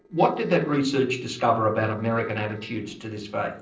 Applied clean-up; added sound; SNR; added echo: neural separator model SepFormer DNS4.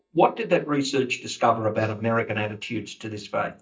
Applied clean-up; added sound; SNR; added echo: neural mask model DeepFilterNet 3.